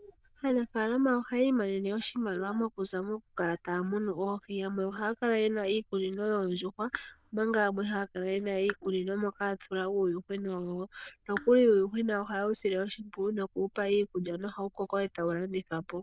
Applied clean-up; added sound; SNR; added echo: neural diffusion model UNIVERSE++.